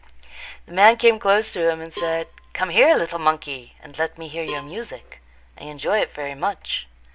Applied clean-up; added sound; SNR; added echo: none; Cowbell; 17 dB; none.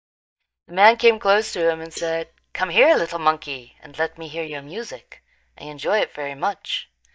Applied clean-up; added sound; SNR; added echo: neural mask model DeepFilterNet 3.